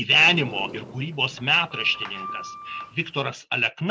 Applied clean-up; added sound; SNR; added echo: none; Sliding door; 14 dB; none.